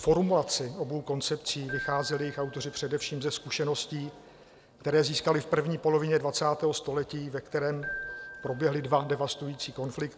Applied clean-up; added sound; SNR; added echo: none; Keyboard (musical); 17 dB; none.